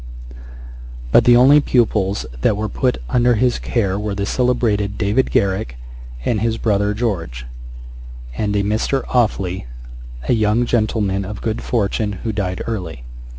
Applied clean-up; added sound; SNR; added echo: none; none; none; none.